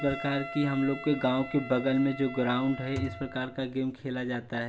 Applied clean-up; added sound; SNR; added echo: none; Thump, thud + Wind instrument, woodwind instrument; 12 dB; none.